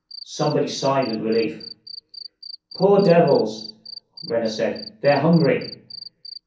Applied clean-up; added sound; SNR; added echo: none; Cricket; 18 dB; reverberation time 0.6 s.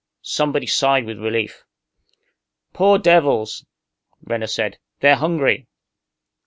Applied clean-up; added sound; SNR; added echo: none; none; none; none.